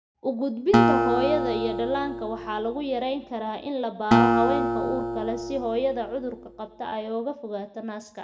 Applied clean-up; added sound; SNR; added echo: none; Acoustic guitar; -2 dB; reverberation time 0.6 s.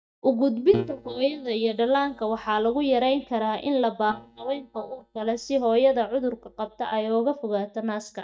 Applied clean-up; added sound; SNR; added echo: neural mask model DeepFilterNet 3.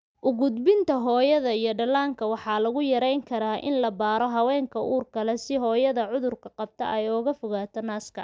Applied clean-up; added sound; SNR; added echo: none; none; none; none.